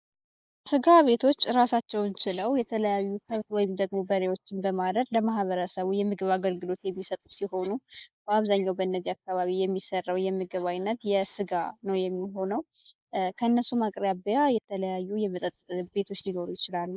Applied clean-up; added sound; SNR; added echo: neural mask model Resemble Enhance denoiser.